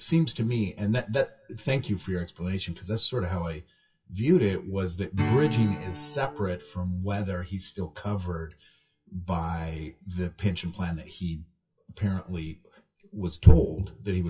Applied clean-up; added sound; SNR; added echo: classical method WPE with log-MMSE.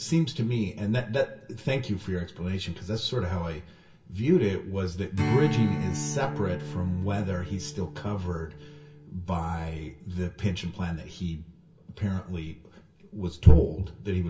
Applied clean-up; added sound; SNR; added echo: none; Strum; 11 dB; reverberation time 0.2 s.